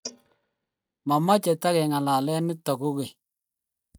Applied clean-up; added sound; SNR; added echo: neural mask model DeepFilterNet 3.